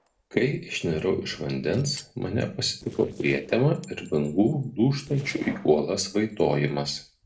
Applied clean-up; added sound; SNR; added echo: neural separator model SepFormer DNS4.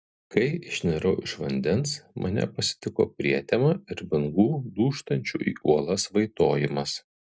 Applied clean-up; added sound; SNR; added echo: none; none; none; none.